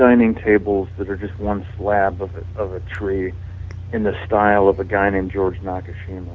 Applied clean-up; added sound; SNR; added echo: none; none; none; none.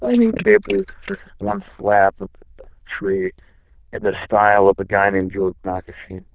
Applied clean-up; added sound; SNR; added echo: neural diffusion model UNIVERSE++.